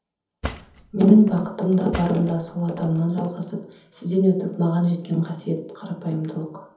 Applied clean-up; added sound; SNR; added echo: none; Cutlery, silverware / Drawer open or close; 14 dB; reverberation time 0.7 s.